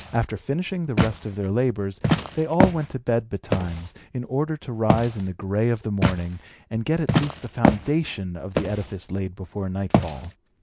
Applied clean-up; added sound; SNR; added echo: none; Walk, footsteps; 1 dB; none.